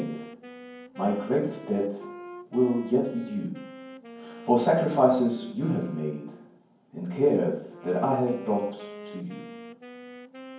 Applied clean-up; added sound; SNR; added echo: none; Wind instrument, woodwind instrument; 16 dB; reverberation time 0.9 s.